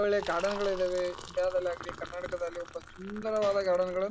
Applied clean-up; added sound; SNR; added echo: none; Liquid; 13 dB; none.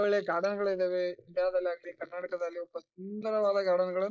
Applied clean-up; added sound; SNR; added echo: neural mask model Resemble Enhance denoiser.